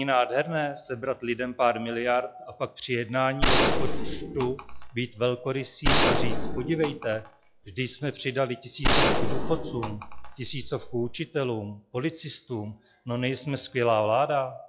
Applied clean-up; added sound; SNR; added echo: classical method log-MMSE.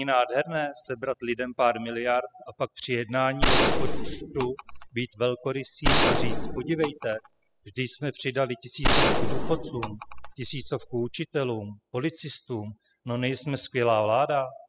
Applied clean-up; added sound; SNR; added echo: classical method spectral subtraction.